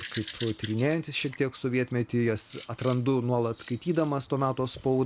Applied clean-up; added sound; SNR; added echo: none; Bird vocalization, bird call, bird song; 16 dB; none.